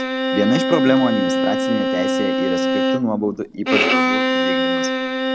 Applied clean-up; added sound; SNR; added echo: none; Bowed string instrument; -4 dB; none.